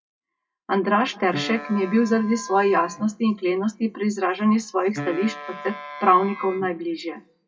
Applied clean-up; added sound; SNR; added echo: classical method WPE with log-MMSE.